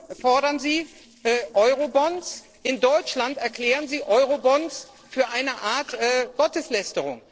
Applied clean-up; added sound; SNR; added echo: neural separator model SepFormer DNS4.